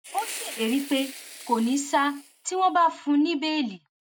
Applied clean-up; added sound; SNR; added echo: none; Fire; 16 dB; none.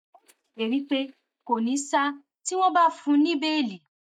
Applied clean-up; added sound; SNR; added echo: neural mask model DeepFilterNet 3.